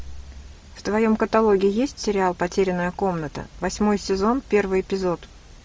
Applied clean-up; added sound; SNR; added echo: none; none; none; none.